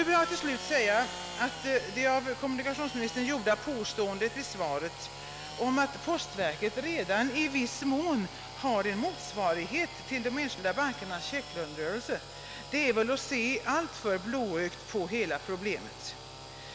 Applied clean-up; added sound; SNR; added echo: none; Sawing / Engine; 12 dB; none.